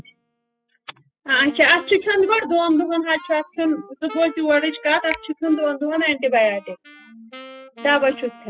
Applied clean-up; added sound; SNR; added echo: classical method spectral subtraction.